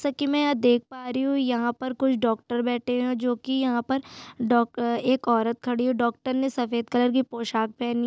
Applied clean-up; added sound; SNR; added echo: none; none; none; none.